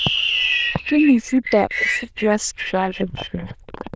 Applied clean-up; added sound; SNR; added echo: neural diffusion model UNIVERSE++.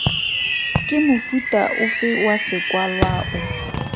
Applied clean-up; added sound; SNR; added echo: none; Fireworks; 0 dB; none.